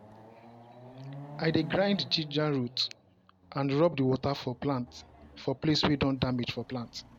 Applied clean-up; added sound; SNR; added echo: none; Chatter / Car passing by / Motorcycle / Traffic noise, roadway noise / Accelerating, revving, vroom; 17 dB; none.